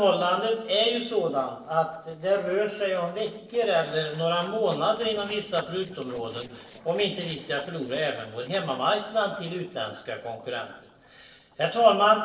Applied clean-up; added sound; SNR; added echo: neural separator model SepFormer DNS4.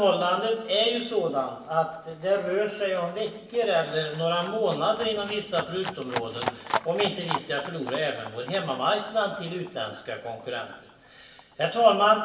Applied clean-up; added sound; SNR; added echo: none; Livestock, farm animals, working animals; 13 dB; reverberation time 1.0 s.